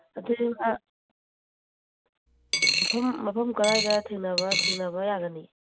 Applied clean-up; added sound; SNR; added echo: none; Coin (dropping); -1 dB; none.